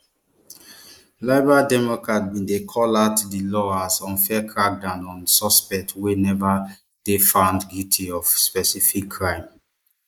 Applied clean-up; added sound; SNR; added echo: neural mask model Resemble Enhance denoiser.